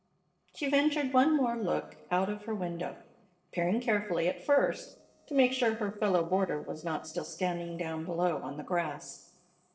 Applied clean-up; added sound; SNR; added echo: neural separator model SepFormer DNS4.